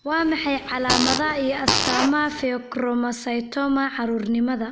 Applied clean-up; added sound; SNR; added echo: none; Fart; 2 dB; none.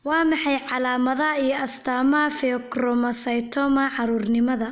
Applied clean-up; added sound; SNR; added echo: none; none; none; none.